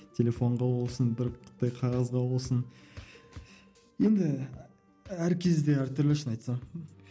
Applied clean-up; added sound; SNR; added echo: none; none; none; none.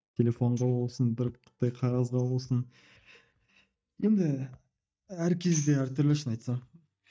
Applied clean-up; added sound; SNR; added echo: neural mask model DeepFilterNet 3.